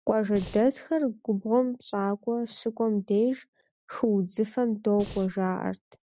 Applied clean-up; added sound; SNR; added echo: none; Breathing; 15 dB; none.